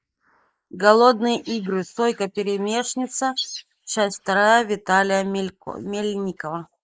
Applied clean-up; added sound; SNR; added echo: neural mask model Resemble Enhance denoiser.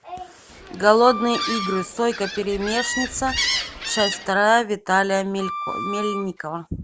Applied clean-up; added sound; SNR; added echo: none; Gull, seagull + Wind instrument, woodwind instrument; 6 dB; none.